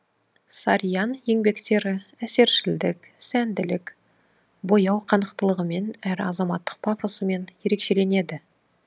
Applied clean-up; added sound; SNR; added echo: none; none; none; none.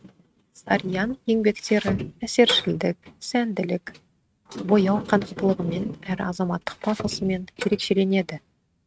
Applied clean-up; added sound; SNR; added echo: neural mask model RNNoise.